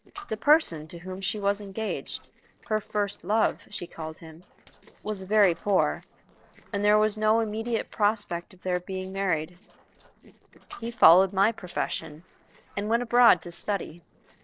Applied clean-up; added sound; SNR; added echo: neural separator model SepFormer DNS4.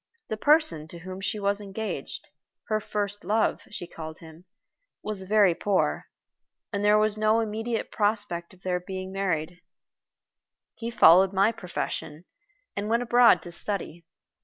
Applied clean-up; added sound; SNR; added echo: none; none; none; none.